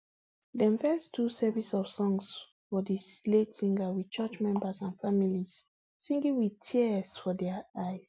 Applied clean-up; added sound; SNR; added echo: none; none; none; none.